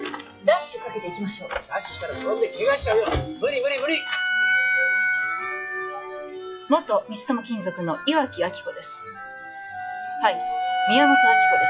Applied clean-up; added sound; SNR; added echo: classical method log-MMSE.